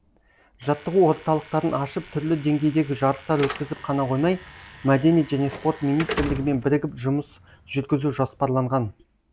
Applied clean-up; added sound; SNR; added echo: none; Slam / Alarm; 15 dB; none.